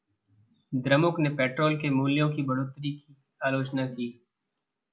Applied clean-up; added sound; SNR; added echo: none; none; none; none.